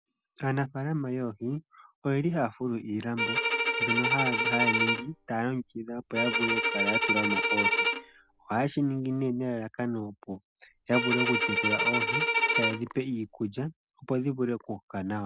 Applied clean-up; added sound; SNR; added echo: none; Bowed string instrument; -3 dB; none.